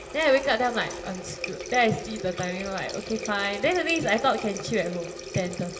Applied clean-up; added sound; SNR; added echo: none; Water tap, faucet; 11 dB; reverberation time 2.2 s.